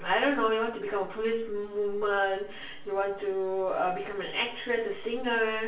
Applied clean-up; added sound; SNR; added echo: none; none; none; reverberation time 0.3 s.